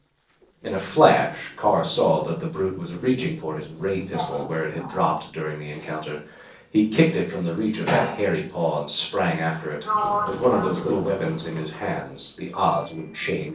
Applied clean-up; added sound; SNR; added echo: neural separator model SepFormer DNS4.